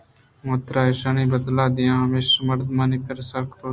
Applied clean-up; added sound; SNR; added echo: none; none; none; none.